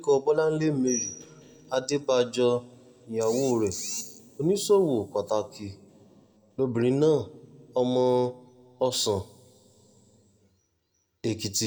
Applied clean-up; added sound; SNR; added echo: none; none; none; reverberation time 2.5 s.